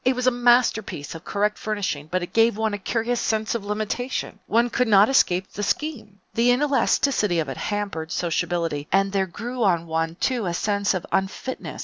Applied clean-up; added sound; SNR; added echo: none; none; none; none.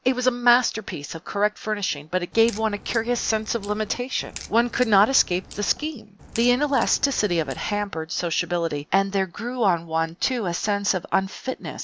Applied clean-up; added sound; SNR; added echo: none; Crack; 18 dB; none.